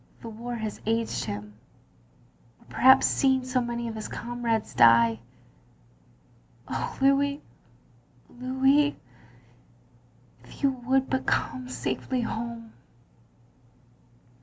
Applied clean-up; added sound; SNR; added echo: none; none; none; none.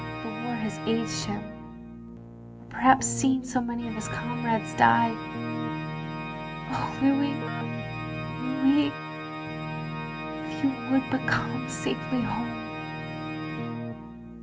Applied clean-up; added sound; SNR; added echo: none; Keyboard (musical) + Organ; 5 dB; none.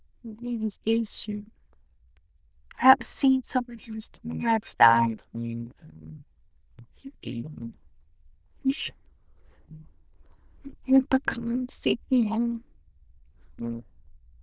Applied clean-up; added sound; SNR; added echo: neural diffusion model UNIVERSE++.